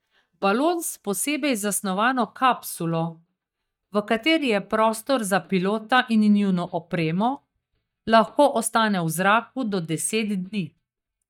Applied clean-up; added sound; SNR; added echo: neural mask model DeepFilterNet 3.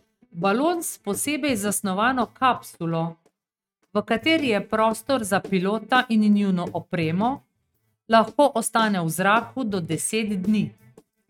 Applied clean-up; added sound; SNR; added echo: neural mask model RNNoise.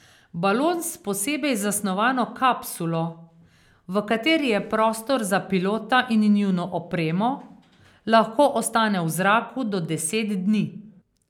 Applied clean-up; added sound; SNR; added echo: none; none; none; none.